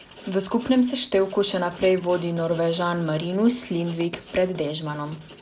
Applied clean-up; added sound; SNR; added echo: none; Writing; 18 dB; none.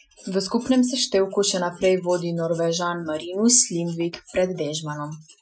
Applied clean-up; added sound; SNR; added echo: classical method Wiener filter.